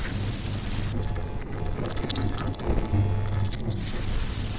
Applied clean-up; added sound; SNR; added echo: neural separator model SepFormer DNS4.